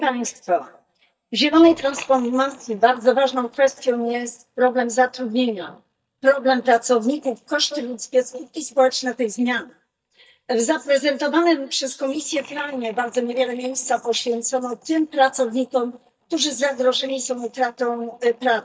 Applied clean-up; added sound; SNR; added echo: neural mask model DeepFilterNet 3.